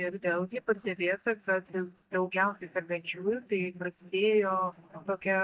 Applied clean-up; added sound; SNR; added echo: neural mask model DeepFilterNet 3.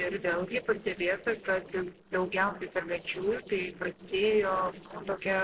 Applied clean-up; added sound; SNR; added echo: neural separator model SepFormer DNS4.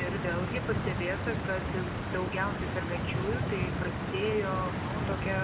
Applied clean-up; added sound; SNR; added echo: none; Stream; -2 dB; reverberation time 1.3 s.